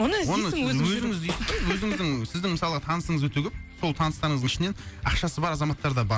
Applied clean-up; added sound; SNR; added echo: none; Slam; 15 dB; none.